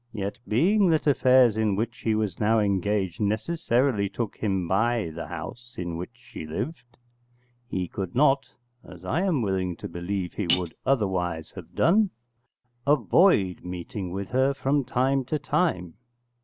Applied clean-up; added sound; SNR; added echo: none; Cutlery, silverware; 6 dB; none.